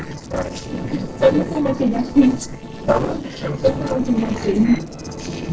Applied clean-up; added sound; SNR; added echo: neural separator model SepFormer DNS4.